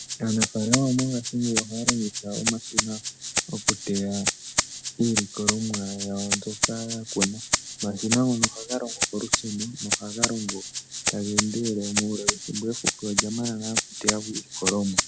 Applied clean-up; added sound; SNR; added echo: none; Rattle (instrument); -1 dB; none.